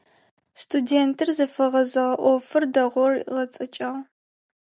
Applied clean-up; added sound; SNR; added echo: none; none; none; none.